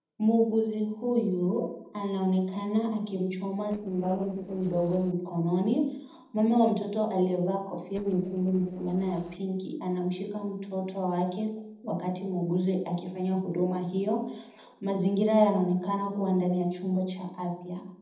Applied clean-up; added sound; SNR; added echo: neural separator model SepFormer DNS4.